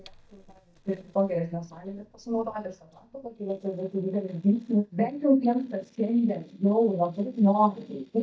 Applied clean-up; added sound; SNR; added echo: neural mask model DeepFilterNet 3.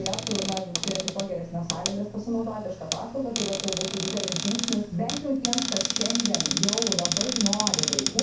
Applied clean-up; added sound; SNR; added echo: none; Cupboard open or close; 0 dB; reverberation time 0.6 s.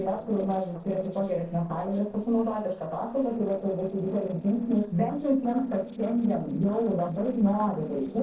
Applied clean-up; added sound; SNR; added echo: neural separator model SepFormer DNS4.